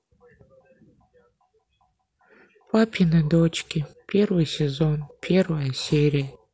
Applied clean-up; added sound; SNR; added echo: none; none; none; none.